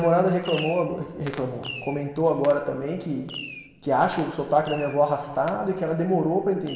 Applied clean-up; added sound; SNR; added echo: none; Fireworks; 17 dB; reverberation time 1.9 s.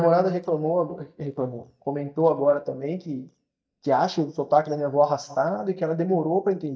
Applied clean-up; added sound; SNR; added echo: neural mask model DeepFilterNet 3.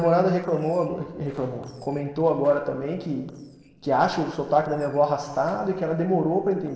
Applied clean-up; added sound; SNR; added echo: neural separator model SepFormer DNS4.